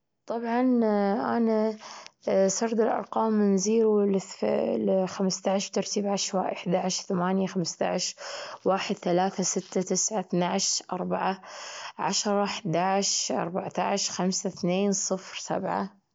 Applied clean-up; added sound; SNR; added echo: none; none; none; none.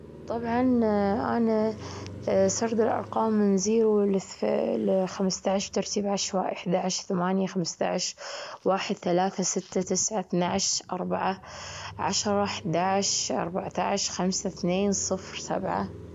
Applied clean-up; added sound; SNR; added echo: none; Car passing by; 19 dB; none.